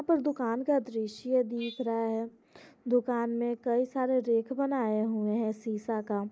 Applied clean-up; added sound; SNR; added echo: neural mask model Resemble Enhance denoiser.